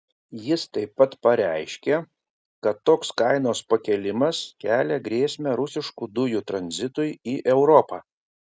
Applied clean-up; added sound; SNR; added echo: none; none; none; none.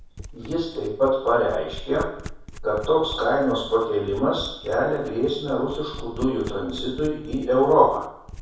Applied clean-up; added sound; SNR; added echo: none; Domestic sounds, home sounds; 15 dB; reverberation time 0.7 s.